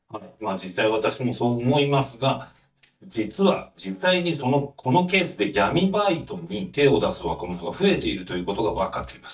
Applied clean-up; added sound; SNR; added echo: neural mask model DeepFilterNet 3.